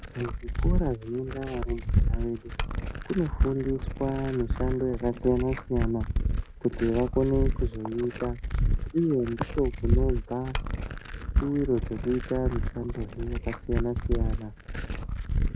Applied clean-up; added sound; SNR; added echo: none; Glass; -1 dB; none.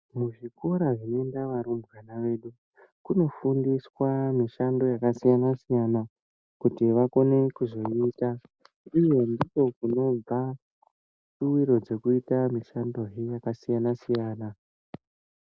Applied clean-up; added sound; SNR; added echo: none; none; none; none.